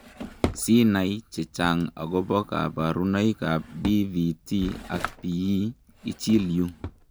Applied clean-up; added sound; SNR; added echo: none; Drawer open or close; 13 dB; none.